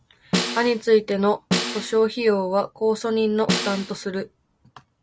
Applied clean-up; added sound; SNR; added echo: none; Snare drum; 5 dB; none.